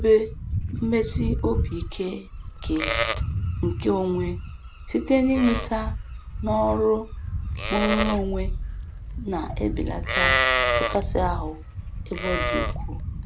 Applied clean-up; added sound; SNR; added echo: none; Livestock, farm animals, working animals; 1 dB; none.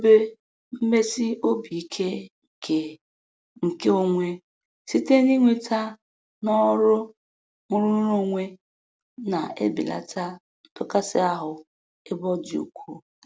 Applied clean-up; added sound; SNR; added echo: none; none; none; none.